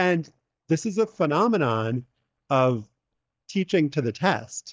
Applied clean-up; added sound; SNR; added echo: neural mask model DeepFilterNet 3.